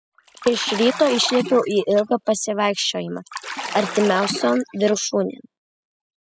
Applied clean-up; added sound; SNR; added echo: classical method spectral subtraction.